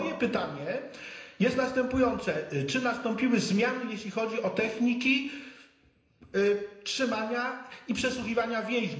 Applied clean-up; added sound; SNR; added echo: none; none; none; reverberation time 0.9 s.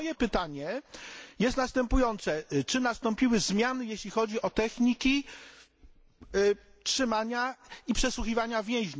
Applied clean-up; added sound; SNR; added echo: none; none; none; none.